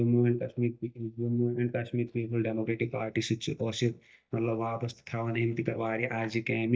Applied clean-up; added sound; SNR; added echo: neural mask model DeepFilterNet 3.